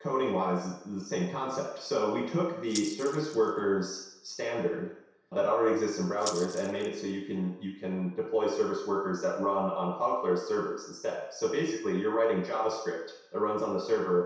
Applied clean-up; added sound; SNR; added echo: none; Rattle (instrument); 13 dB; reverberation time 0.7 s.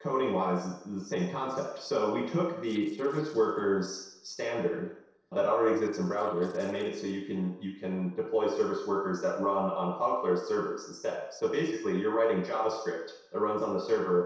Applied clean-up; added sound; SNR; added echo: neural separator model SepFormer DNS4.